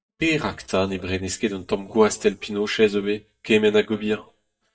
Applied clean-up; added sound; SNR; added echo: neural mask model DeepFilterNet 3.